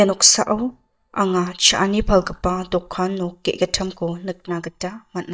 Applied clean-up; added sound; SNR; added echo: neural mask model DeepFilterNet 3.